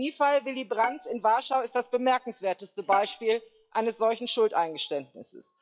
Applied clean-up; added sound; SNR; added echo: classical method log-MMSE.